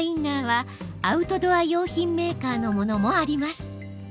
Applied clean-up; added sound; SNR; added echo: none; none; none; none.